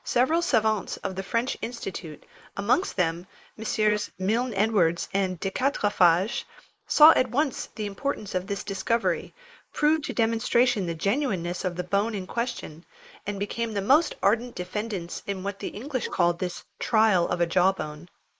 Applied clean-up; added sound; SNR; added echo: neural mask model Resemble Enhance denoiser.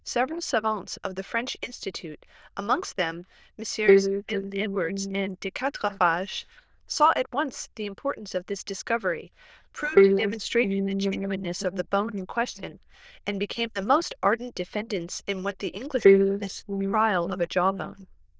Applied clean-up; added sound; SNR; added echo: neural diffusion model UNIVERSE++.